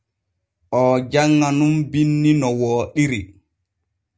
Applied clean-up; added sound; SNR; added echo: none; none; none; none.